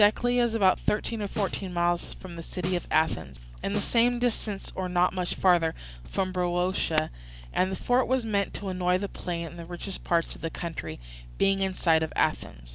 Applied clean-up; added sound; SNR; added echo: none; Snare drum; 14 dB; none.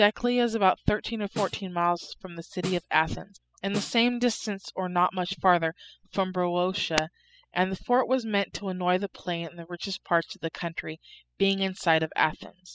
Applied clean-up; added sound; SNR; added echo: classical method spectral subtraction.